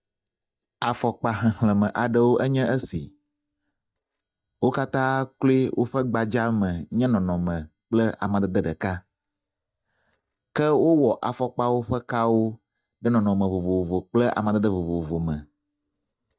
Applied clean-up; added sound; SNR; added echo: neural mask model DeepFilterNet 3.